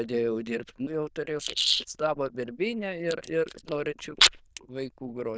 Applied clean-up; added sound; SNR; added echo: neural diffusion model UNIVERSE++.